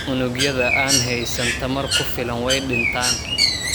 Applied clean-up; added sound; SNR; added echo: none; Bird; -2 dB; none.